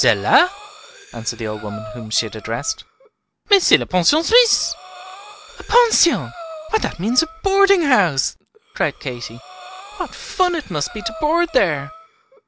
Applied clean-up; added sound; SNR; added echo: none; Breathing; 18 dB; none.